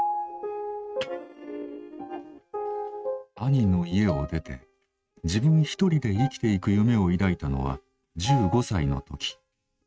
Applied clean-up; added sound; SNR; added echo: neural mask model RNNoise.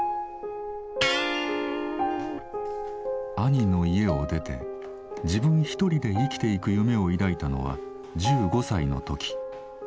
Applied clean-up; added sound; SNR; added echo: none; Electric guitar; 5 dB; none.